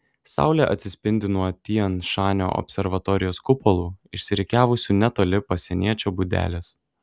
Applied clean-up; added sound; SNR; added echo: none; none; none; none.